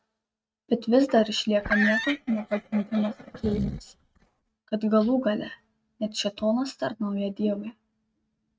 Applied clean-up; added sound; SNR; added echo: neural mask model RNNoise.